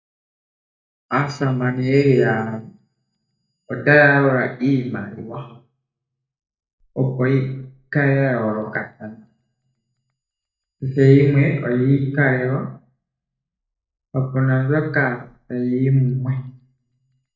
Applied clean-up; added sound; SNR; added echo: neural mask model DeepFilterNet 3.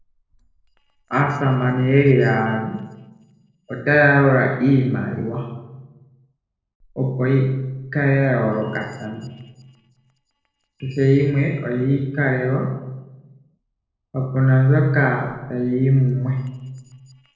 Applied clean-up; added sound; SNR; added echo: neural separator model SepFormer DNS4.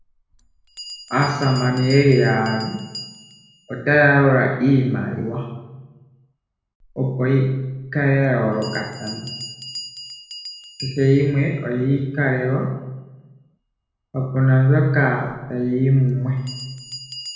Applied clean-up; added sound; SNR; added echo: none; Bell; 19 dB; reverberation time 0.9 s.